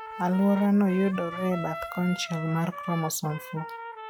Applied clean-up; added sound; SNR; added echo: classical method log-MMSE.